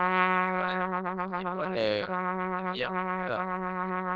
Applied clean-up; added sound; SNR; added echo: neural diffusion model UNIVERSE++.